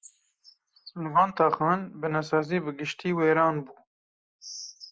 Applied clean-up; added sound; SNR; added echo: neural mask model Resemble Enhance denoiser.